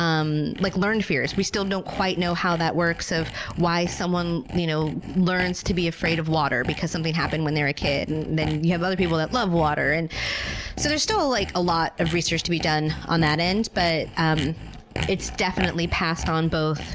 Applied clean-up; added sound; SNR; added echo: none; Sawing; 12 dB; none.